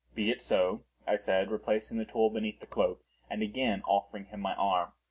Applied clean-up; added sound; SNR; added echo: none; none; none; none.